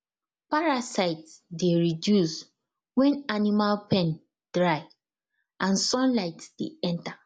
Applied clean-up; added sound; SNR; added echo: none; none; none; none.